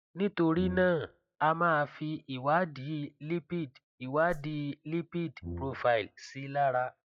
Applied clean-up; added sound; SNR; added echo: classical method log-MMSE.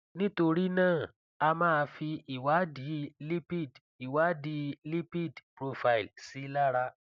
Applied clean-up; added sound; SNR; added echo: none; none; none; none.